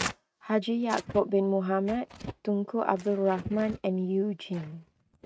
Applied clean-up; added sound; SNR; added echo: neural mask model RNNoise.